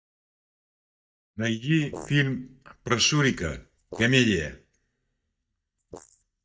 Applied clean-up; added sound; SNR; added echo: neural mask model DeepFilterNet 3.